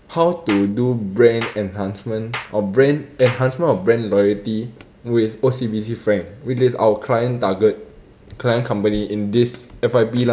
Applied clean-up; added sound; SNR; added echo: none; Clapping; 16 dB; none.